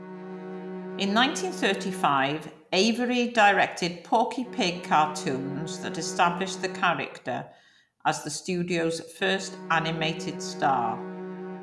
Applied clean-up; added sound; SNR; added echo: none; Bowed string instrument; 12 dB; none.